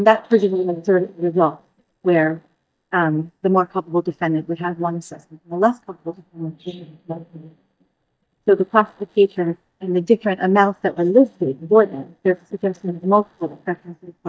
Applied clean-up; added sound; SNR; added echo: neural mask model DeepFilterNet 3.